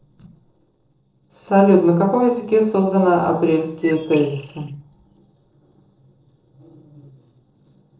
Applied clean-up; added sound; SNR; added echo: neural separator model SepFormer DNS4.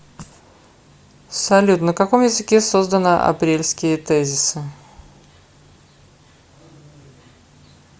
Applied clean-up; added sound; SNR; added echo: none; none; none; none.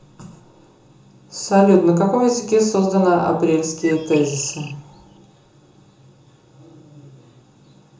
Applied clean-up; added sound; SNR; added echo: none; Bird; 18 dB; reverberation time 0.6 s.